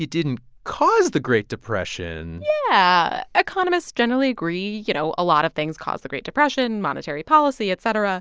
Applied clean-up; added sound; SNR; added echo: none; none; none; none.